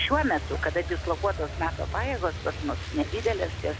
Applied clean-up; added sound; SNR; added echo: none; Truck; 5 dB; none.